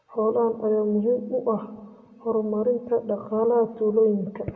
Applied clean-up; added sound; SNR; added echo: none; none; none; reverberation time 1.0 s.